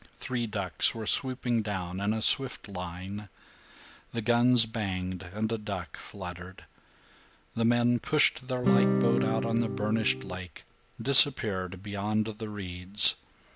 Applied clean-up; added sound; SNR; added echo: none; Acoustic guitar / Strum; -2 dB; none.